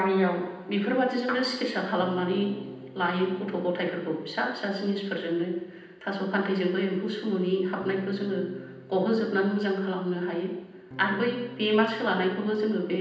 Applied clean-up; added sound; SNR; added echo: none; Electric guitar / Strum; 17 dB; reverberation time 0.9 s.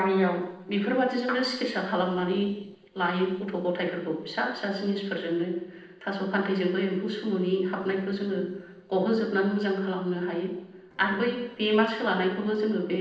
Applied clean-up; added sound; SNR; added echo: neural separator model SepFormer DNS4.